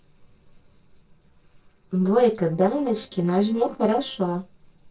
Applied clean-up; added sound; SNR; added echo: neural separator model SepFormer DNS4.